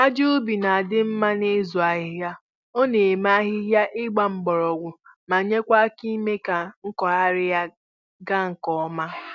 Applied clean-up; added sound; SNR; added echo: none; none; none; none.